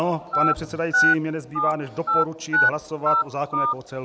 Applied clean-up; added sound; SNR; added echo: none; Telephone; -3 dB; none.